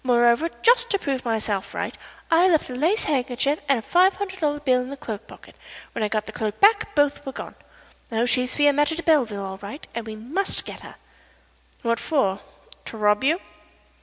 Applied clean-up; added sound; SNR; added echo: none; none; none; none.